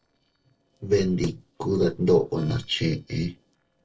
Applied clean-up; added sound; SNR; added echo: neural separator model SepFormer DNS4.